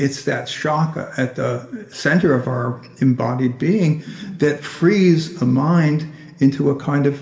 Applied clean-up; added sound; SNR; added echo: none; none; none; reverberation time 1.7 s.